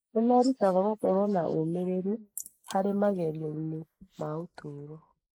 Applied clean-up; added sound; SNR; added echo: neural mask model Resemble Enhance denoiser.